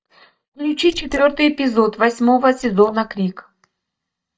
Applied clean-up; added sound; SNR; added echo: neural mask model DeepFilterNet 3.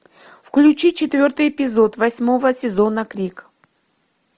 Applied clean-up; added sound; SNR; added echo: none; none; none; none.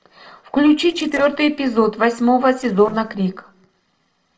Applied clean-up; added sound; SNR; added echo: neural separator model SepFormer DNS4.